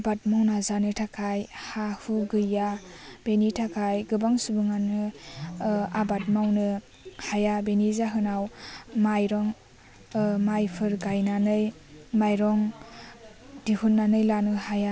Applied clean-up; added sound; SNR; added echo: none; Telephone; 12 dB; none.